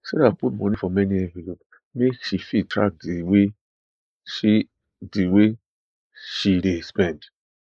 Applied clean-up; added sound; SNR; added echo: neural mask model Resemble Enhance denoiser.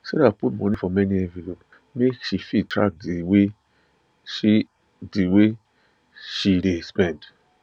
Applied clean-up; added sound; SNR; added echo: none; none; none; none.